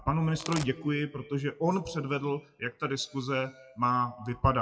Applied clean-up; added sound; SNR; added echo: classical method WPE with log-MMSE.